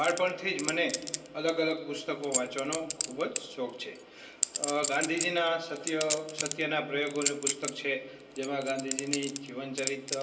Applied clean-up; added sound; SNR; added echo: none; Chink, clink; 4 dB; reverberation time 0.2 s.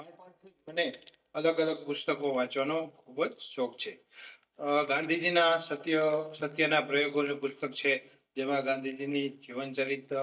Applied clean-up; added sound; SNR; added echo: neural mask model DeepFilterNet 3.